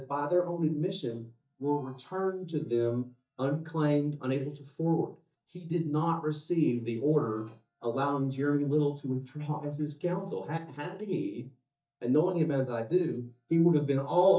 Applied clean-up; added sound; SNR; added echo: neural mask model DeepFilterNet 3.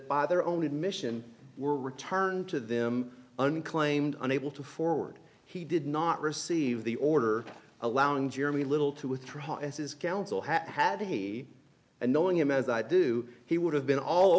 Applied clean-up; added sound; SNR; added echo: none; none; none; none.